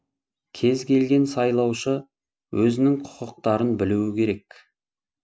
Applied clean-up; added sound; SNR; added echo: none; none; none; none.